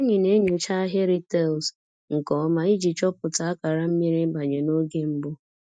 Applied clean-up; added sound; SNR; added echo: neural mask model DeepFilterNet 3.